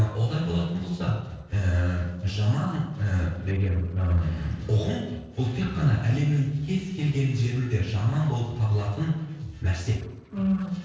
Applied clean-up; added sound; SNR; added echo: neural separator model SepFormer DNS4.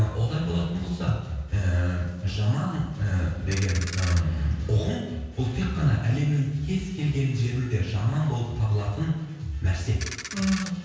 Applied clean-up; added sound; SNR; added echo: none; Ratchet, pawl; 11 dB; reverberation time 1.2 s.